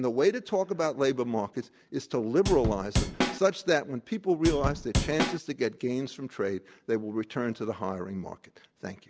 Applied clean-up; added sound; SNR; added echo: none; Drum / Drum kit; 0 dB; none.